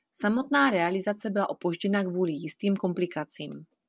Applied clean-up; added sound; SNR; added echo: none; none; none; none.